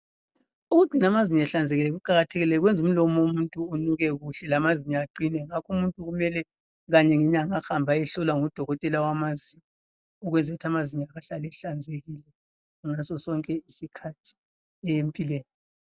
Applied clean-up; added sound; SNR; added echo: none; none; none; none.